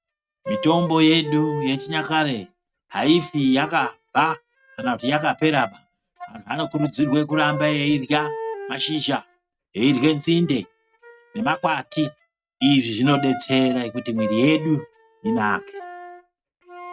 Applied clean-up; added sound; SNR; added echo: neural mask model RNNoise.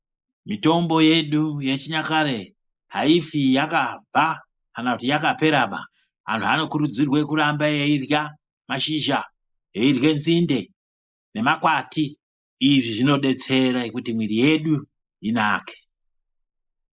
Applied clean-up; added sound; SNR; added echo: neural mask model Resemble Enhance denoiser.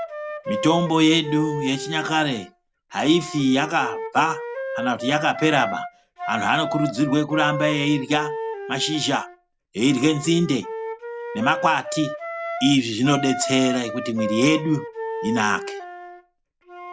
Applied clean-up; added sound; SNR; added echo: none; Wind instrument, woodwind instrument; 8 dB; none.